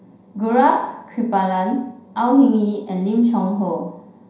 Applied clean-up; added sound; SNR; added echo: none; none; none; reverberation time 0.5 s.